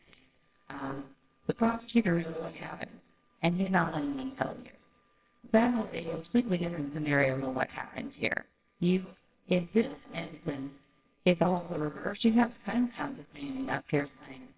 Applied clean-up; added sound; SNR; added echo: neural separator model SepFormer WHAMR!.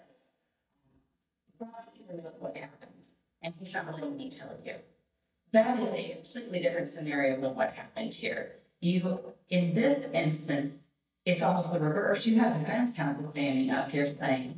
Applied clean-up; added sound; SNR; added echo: neural mask model DeepFilterNet 3.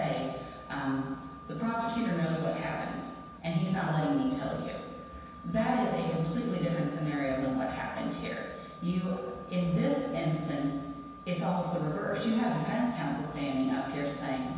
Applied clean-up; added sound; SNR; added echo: none; Wind instrument, woodwind instrument; 18 dB; reverberation time 1.2 s.